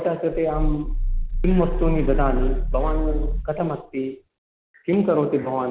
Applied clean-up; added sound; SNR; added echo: none; Growling; -1 dB; none.